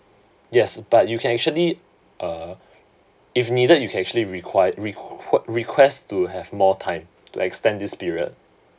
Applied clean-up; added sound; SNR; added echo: none; none; none; none.